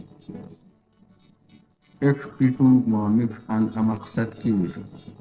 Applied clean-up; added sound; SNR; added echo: neural separator model SepFormer DNS4.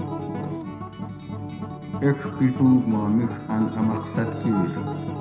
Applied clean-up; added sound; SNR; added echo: none; Acoustic guitar; 6 dB; reverberation time 0.7 s.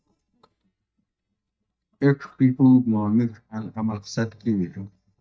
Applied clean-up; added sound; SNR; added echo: neural mask model DeepFilterNet 3.